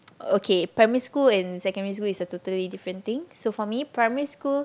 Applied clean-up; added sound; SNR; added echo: none; none; none; none.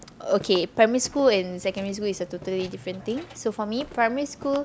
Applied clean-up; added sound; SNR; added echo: none; Walk, footsteps; 19 dB; none.